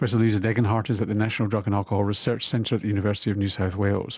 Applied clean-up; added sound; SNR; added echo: none; none; none; none.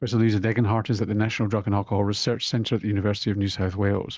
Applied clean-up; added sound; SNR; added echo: neural mask model DeepFilterNet 3.